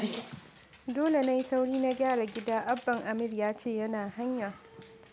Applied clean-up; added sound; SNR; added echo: none; Dog; 14 dB; none.